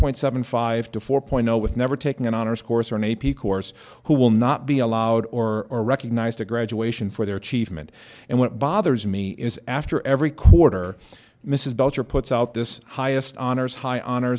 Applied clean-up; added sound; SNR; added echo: none; none; none; none.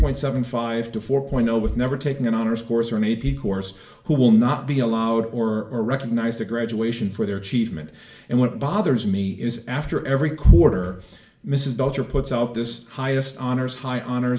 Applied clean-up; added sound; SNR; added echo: none; none; none; reverberation time 0.5 s.